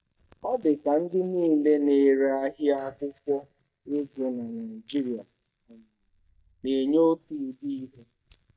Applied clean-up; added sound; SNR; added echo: neural mask model DeepFilterNet 3.